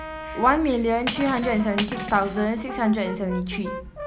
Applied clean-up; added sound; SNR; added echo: none; Cutlery, silverware + Brass instrument; 10 dB; none.